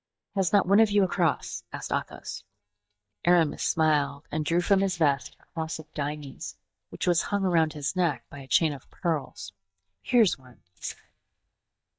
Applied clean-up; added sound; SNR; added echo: neural mask model DeepFilterNet 3.